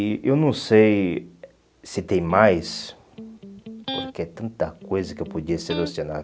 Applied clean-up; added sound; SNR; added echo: none; Electric guitar; 14 dB; none.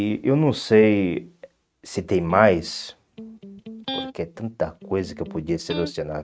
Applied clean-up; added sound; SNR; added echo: neural mask model RNNoise.